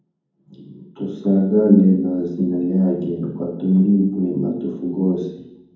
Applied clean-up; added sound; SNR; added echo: none; none; none; reverberation time 1.2 s.